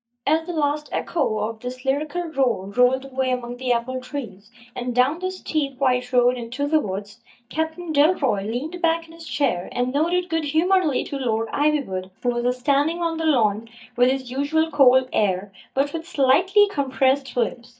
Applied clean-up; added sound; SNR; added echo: neural mask model DeepFilterNet 3.